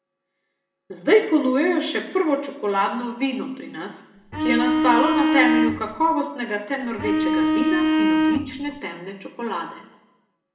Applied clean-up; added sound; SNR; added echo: none; Bowed string instrument; -3 dB; reverberation time 0.8 s.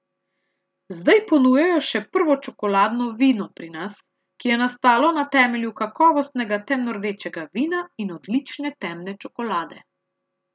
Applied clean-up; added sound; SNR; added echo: none; none; none; none.